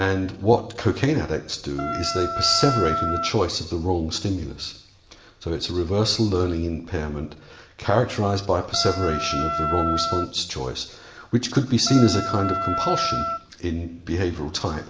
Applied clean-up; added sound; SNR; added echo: none; Wind instrument, woodwind instrument; 3 dB; reverberation time 0.8 s.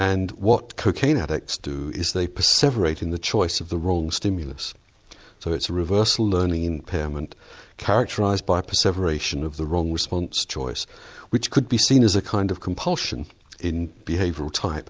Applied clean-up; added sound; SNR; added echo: none; none; none; none.